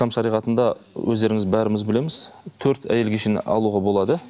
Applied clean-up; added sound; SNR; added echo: none; none; none; none.